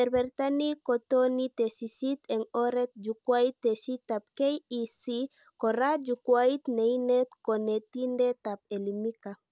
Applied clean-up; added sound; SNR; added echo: none; none; none; none.